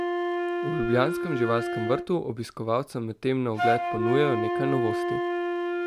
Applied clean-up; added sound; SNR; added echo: none; Wind instrument, woodwind instrument; 0 dB; none.